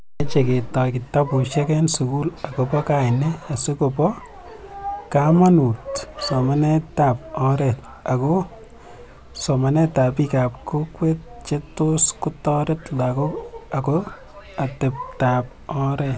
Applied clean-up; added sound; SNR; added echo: none; none; none; none.